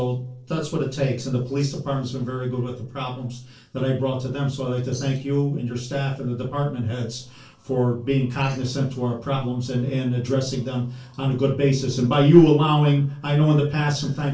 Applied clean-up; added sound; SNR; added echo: neural separator model SepFormer DNS4.